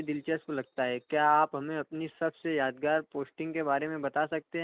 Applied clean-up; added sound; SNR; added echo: none; none; none; none.